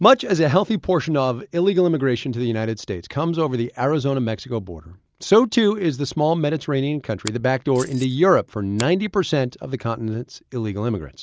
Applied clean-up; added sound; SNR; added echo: none; Keys jangling + Finger snapping; 19 dB; none.